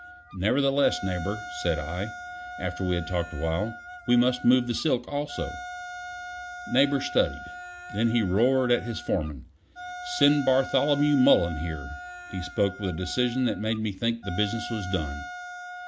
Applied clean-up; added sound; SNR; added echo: none; Wind instrument, woodwind instrument; 12 dB; none.